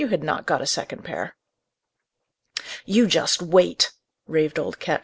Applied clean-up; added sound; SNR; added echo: none; none; none; none.